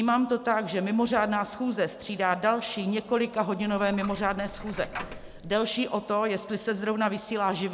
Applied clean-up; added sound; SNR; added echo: none; Coin (dropping); 13 dB; none.